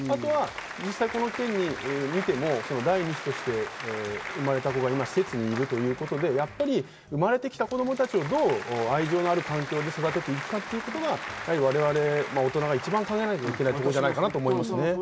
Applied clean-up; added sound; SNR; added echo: none; Applause; 11 dB; none.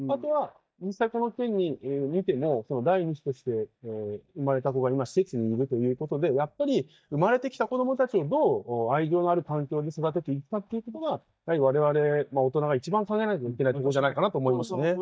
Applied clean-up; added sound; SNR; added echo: neural mask model DeepFilterNet 3.